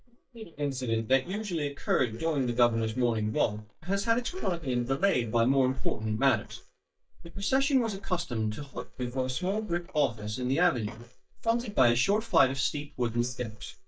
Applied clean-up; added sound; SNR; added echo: neural mask model DeepFilterNet 3.